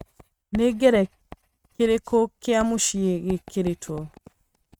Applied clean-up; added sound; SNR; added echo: neural mask model RNNoise.